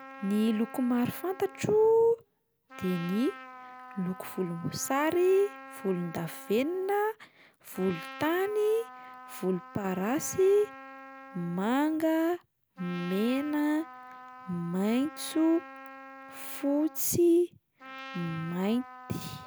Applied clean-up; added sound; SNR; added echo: none; Trumpet; 17 dB; none.